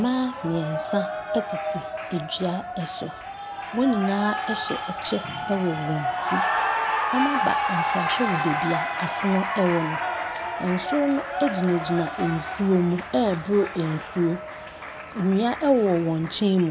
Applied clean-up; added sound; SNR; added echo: none; Cheering; 4 dB; none.